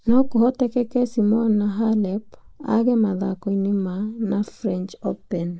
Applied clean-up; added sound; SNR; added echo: neural mask model Resemble Enhance denoiser.